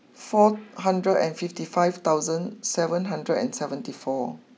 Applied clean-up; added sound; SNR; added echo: none; none; none; none.